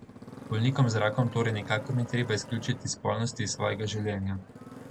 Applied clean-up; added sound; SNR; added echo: none; Motorcycle; 15 dB; none.